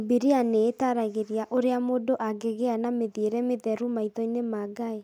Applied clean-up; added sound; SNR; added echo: none; none; none; none.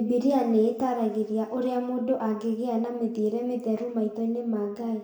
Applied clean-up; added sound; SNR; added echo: none; none; none; reverberation time 0.8 s.